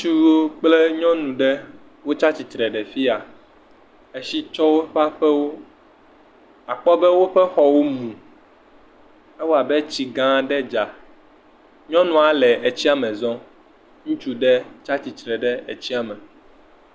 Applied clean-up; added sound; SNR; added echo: none; none; none; none.